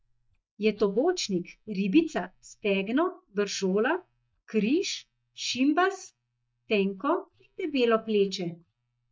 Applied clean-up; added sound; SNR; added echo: neural mask model DeepFilterNet 3.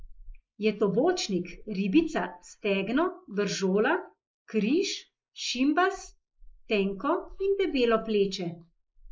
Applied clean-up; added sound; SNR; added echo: neural mask model Resemble Enhance denoiser.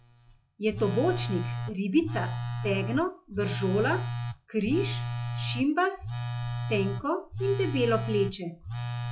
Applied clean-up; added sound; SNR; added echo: classical method log-MMSE.